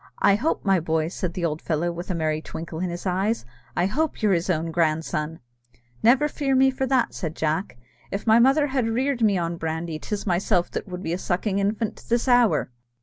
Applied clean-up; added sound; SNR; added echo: none; none; none; none.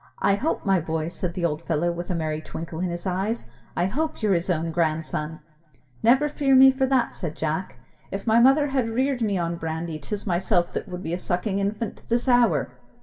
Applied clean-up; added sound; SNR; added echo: none; none; none; reverberation time 0.7 s.